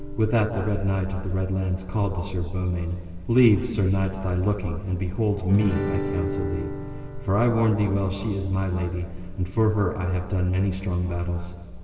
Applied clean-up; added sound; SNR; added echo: none; Guitar; 12 dB; reverberation time 2.5 s.